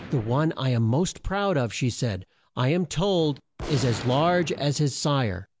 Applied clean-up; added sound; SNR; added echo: none; Gunshot, gunfire; 16 dB; none.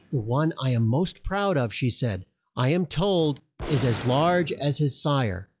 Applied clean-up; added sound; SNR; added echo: classical method log-MMSE.